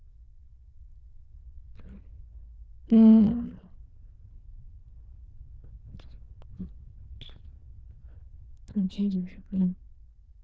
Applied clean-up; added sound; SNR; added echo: neural diffusion model UNIVERSE++.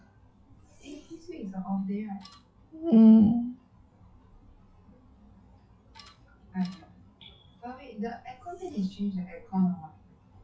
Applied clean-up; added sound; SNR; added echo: classical method log-MMSE.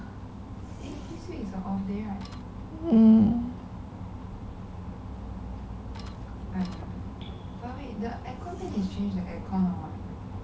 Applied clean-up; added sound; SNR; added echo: none; Printer + Zipper (clothing); 20 dB; none.